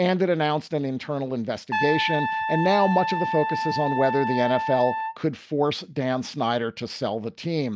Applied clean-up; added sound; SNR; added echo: none; Trumpet; 2 dB; none.